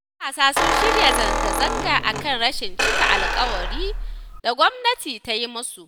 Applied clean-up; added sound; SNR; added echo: none; Squeak; -1 dB; none.